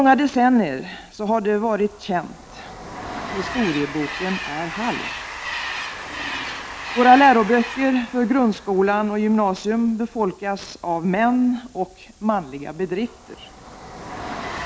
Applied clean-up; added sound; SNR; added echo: none; Train; 12 dB; none.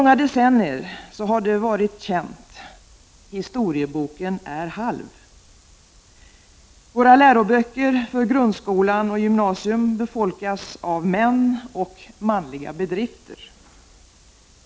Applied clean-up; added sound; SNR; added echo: none; none; none; none.